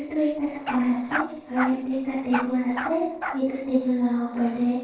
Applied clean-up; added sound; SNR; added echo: neural separator model SepFormer DNS4.